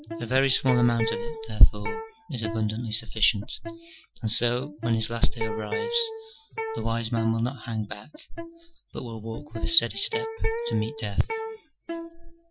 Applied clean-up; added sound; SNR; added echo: classical method Wiener filter.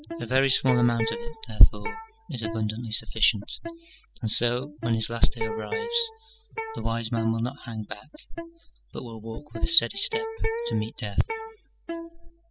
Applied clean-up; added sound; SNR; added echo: classical method spectral subtraction.